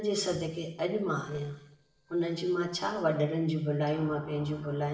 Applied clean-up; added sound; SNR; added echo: neural separator model SepFormer DNS4.